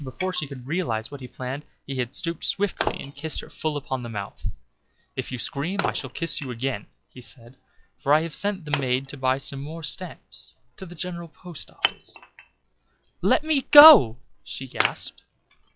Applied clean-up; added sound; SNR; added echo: classical method log-MMSE.